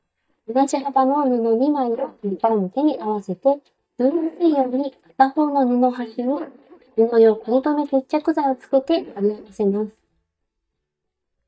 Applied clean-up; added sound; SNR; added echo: neural mask model DeepFilterNet 3.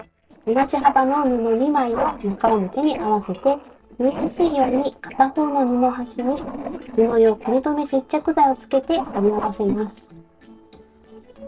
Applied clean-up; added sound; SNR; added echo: neural separator model SepFormer DNS4.